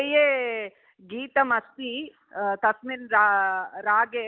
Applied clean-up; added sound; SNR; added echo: none; none; none; none.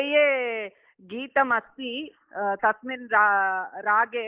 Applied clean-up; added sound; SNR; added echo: neural mask model Resemble Enhance denoiser.